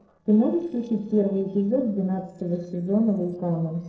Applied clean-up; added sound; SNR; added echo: neural separator model SepFormer DNS4.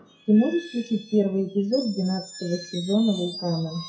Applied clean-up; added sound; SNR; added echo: classical method WPE with log-MMSE.